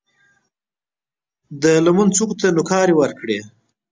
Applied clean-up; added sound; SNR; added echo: none; none; none; none.